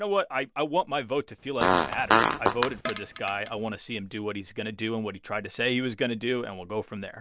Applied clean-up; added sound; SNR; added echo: none; Fart; -4 dB; none.